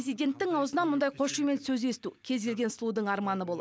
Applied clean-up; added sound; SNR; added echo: none; none; none; none.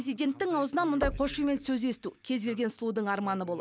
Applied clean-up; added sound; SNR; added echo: none; Knock; 13 dB; none.